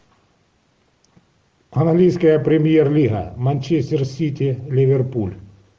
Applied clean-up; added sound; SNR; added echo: none; none; none; none.